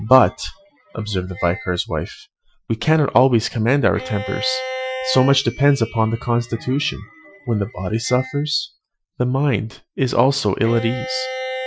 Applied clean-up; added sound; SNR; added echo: classical method Wiener filter.